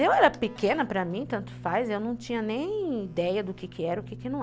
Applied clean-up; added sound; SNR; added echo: none; Keyboard (musical); 17 dB; none.